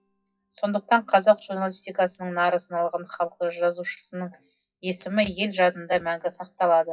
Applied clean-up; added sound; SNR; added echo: classical method WPE with log-MMSE.